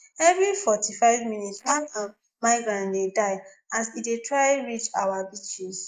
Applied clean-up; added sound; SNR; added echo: neural mask model Resemble Enhance denoiser.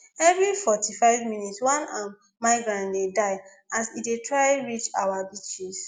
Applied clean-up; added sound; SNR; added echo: none; none; none; none.